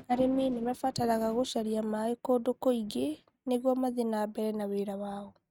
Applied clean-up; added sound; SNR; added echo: neural mask model RNNoise.